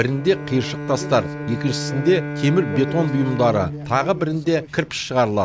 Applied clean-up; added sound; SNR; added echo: none; Bowed string instrument; 9 dB; none.